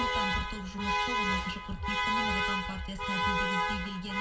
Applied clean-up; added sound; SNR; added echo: none; Alarm; -5 dB; reverberation time 0.2 s.